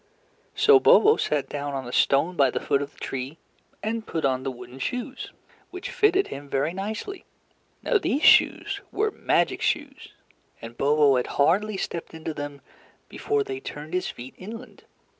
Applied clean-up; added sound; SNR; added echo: none; none; none; none.